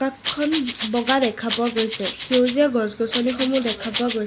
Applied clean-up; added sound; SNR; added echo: none; Rattle (instrument); 7 dB; none.